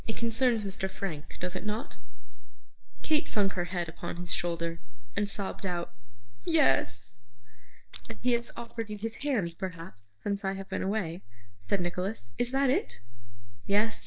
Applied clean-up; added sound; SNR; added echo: neural mask model DeepFilterNet 3.